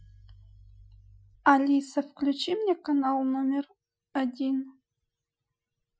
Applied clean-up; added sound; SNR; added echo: classical method Wiener filter.